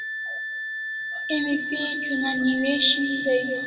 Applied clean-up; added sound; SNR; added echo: none; Wind instrument, woodwind instrument; 4 dB; reverberation time 2.1 s.